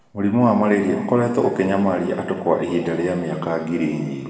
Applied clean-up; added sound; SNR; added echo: none; none; none; reverberation time 2.0 s.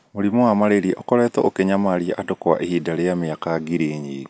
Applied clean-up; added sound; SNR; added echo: none; none; none; none.